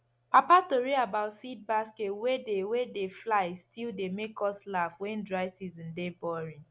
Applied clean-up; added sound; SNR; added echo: none; none; none; none.